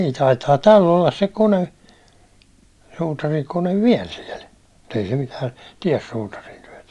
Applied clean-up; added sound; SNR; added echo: none; none; none; none.